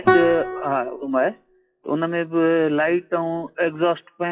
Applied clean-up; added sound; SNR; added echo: classical method WPE with log-MMSE.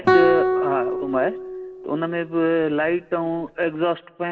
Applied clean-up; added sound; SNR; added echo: none; Guitar; 0 dB; reverberation time 0.5 s.